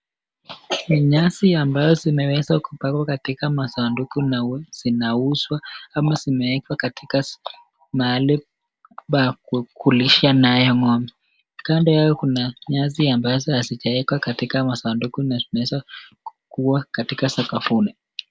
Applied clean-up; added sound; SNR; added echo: none; none; none; none.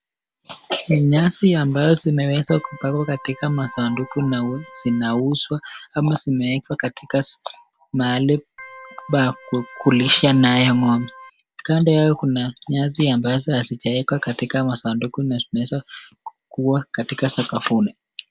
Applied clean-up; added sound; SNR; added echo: none; Organ; 20 dB; none.